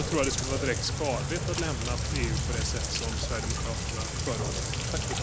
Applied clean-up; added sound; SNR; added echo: none; Rain; -3 dB; none.